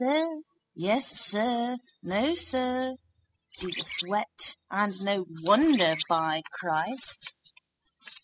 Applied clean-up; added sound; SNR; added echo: classical method spectral subtraction.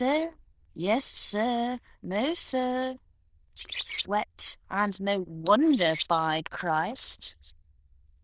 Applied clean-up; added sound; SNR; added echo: neural diffusion model UNIVERSE++.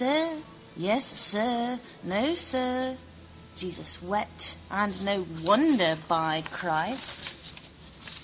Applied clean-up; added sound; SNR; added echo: none; none; none; none.